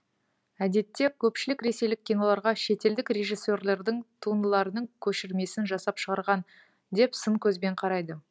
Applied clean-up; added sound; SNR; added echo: none; none; none; none.